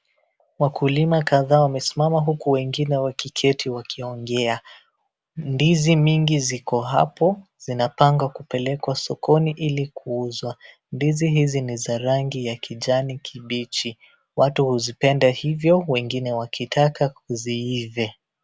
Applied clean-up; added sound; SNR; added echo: none; none; none; none.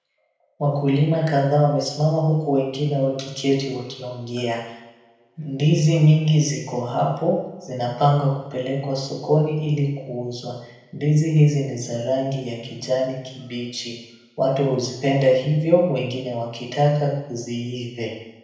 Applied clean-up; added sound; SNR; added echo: none; none; none; reverberation time 0.9 s.